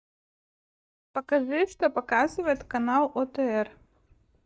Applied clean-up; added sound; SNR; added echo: neural mask model DeepFilterNet 3.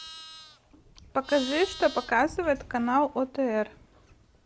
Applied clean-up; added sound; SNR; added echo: none; Livestock, farm animals, working animals; 16 dB; none.